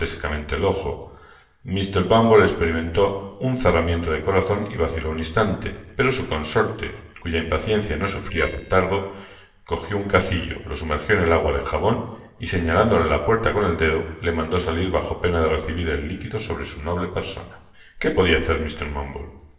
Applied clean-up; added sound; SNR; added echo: neural separator model SepFormer DNS4.